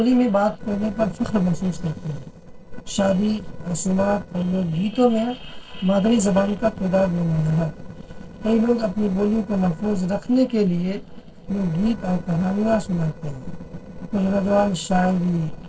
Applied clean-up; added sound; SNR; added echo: neural separator model SepFormer DNS4.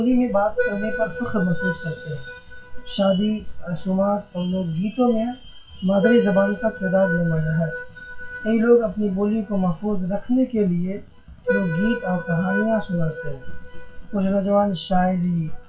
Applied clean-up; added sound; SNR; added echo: classical method WPE with log-MMSE.